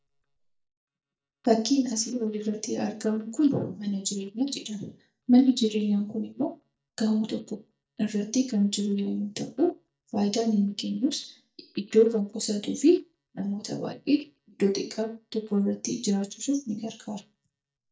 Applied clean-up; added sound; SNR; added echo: neural mask model DeepFilterNet 3.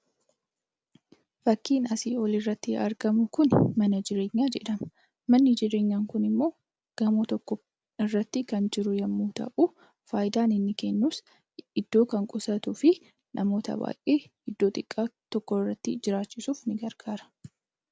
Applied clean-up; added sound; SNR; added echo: none; none; none; none.